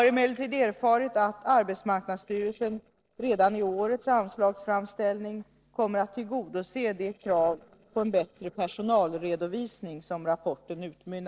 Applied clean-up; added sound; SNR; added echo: neural separator model SepFormer DNS4.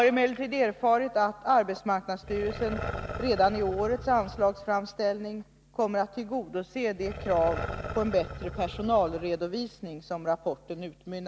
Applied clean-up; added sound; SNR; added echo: none; Growling; 13 dB; none.